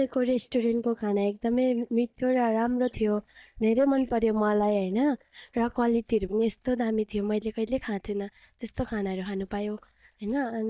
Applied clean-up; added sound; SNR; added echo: neural mask model DeepFilterNet 3.